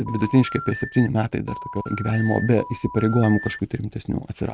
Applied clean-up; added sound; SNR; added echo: neural mask model RNNoise.